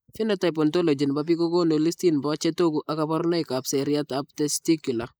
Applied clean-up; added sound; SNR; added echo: neural mask model Resemble Enhance denoiser.